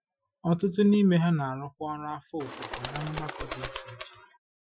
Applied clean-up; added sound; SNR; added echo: classical method Wiener filter.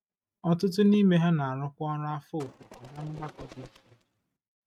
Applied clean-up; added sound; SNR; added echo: neural mask model RNNoise.